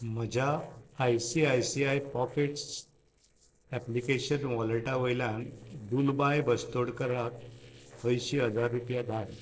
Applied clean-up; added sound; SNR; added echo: neural separator model SepFormer DNS4.